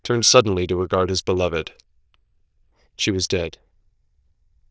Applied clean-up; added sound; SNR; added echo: neural diffusion model UNIVERSE++.